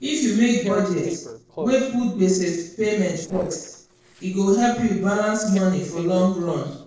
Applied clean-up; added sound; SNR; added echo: neural separator model SepFormer DNS4.